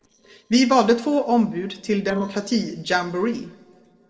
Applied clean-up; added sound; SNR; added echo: neural separator model SepFormer DNS4.